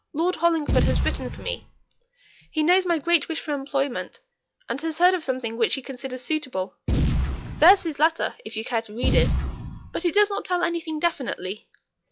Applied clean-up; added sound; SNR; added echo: classical method log-MMSE.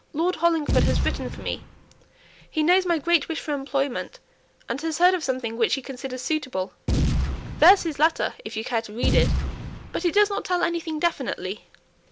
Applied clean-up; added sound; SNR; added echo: none; Boom; 1 dB; none.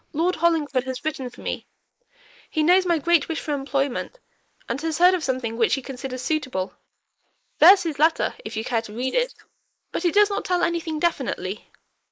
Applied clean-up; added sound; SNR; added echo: neural mask model Resemble Enhance denoiser.